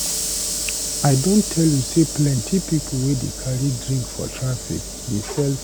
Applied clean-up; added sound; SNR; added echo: none; Sliding door / Hiss; 6 dB; none.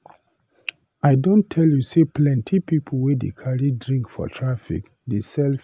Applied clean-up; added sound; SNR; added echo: none; none; none; none.